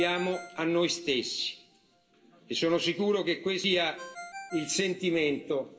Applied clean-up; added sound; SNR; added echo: none; Ringtone; 19 dB; reverberation time 0.7 s.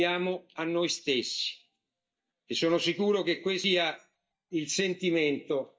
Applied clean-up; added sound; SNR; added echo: neural mask model DeepFilterNet 3.